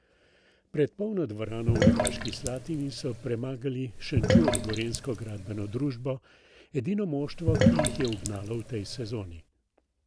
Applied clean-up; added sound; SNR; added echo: none; Sink (filling or washing); -4 dB; none.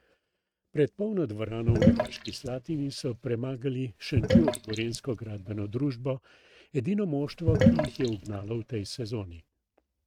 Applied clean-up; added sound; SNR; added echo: neural mask model RNNoise.